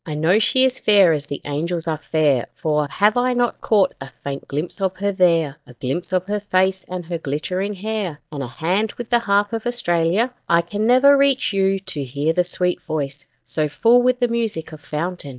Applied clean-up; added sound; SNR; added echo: neural mask model DeepFilterNet 3.